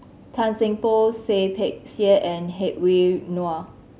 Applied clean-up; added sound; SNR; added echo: none; none; none; none.